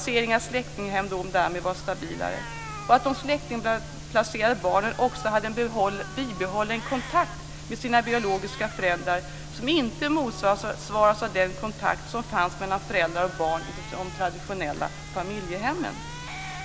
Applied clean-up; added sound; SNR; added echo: none; Cat; 17 dB; none.